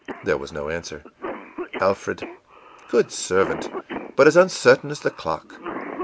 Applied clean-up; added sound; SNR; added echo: none; Cough; 13 dB; none.